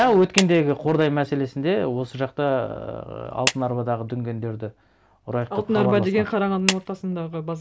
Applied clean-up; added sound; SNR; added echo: none; Clapping; 9 dB; none.